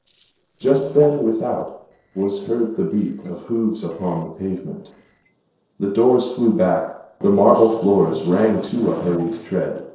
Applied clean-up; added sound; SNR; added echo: neural separator model SepFormer DNS4.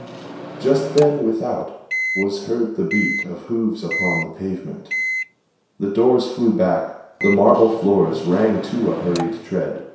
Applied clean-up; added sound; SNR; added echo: none; Microwave oven; 9 dB; reverberation time 0.7 s.